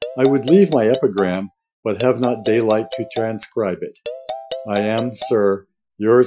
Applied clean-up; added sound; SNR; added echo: classical method Wiener filter.